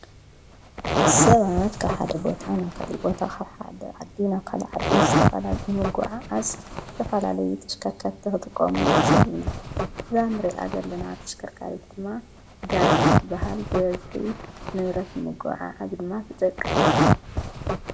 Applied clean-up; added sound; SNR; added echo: none; Zipper (clothing); -2 dB; reverberation time 1.9 s.